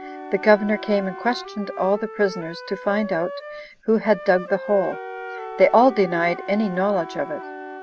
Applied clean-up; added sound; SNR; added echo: none; Wind instrument, woodwind instrument + Wind instrument, woodwind instrument; 12 dB; none.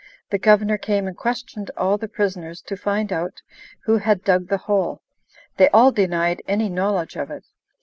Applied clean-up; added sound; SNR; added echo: none; none; none; none.